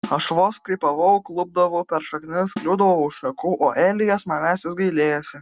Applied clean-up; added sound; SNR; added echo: none; Snare drum; 20 dB; none.